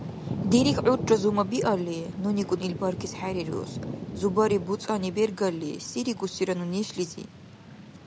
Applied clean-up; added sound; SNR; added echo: none; Thunder / Rain; 9 dB; none.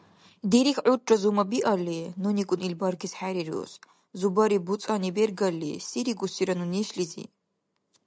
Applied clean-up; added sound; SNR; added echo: none; none; none; none.